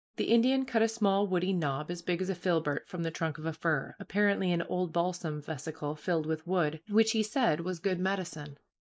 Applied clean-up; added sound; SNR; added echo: neural mask model Resemble Enhance denoiser.